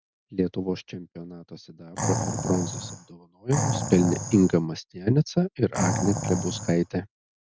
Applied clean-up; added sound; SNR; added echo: none; Animal; 4 dB; none.